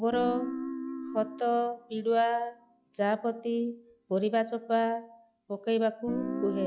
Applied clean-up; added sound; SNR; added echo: classical method log-MMSE.